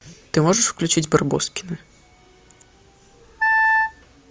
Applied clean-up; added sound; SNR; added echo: none; Wind instrument, woodwind instrument; -4 dB; none.